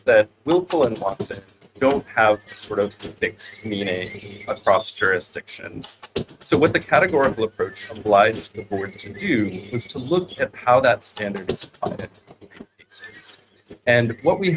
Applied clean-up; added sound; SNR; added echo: neural mask model RNNoise.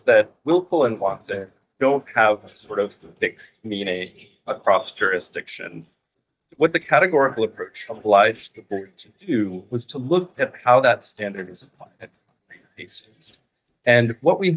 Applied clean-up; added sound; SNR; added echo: neural mask model DeepFilterNet 3.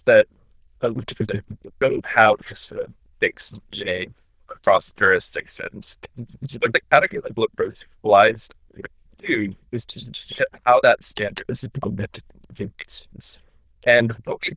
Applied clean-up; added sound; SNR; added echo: neural diffusion model UNIVERSE++.